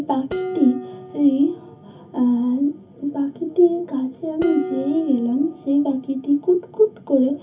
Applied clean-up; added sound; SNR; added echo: none; Dishes, pots, and pans; 14 dB; reverberation time 0.3 s.